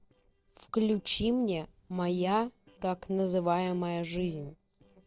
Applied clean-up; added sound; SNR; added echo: neural separator model SepFormer DNS4.